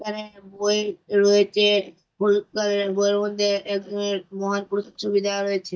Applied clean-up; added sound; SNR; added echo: neural mask model DeepFilterNet 3.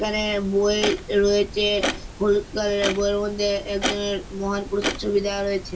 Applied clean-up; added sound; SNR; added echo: none; Clock; 8 dB; reverberation time 0.1 s.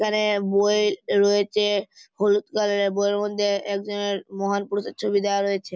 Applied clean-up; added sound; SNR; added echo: none; none; none; none.